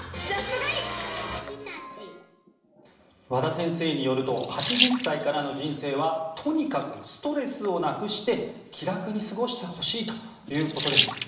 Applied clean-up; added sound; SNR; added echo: none; Sink (filling or washing) / Water tap, faucet; 2 dB; reverberation time 0.9 s.